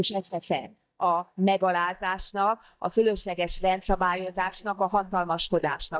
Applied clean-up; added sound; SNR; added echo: neural mask model DeepFilterNet 3.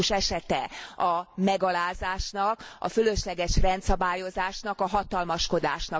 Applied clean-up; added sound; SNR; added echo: none; none; none; none.